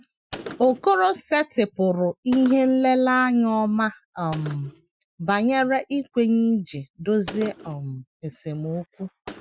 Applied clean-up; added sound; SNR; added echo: classical method Wiener filter.